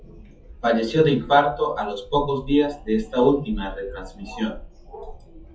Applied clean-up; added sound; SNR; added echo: classical method WPE with log-MMSE.